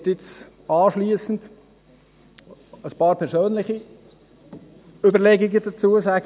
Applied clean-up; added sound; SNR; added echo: none; none; none; none.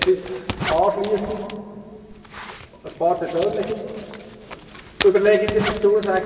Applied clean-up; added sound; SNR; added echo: none; Zipper (clothing); 11 dB; reverberation time 1.9 s.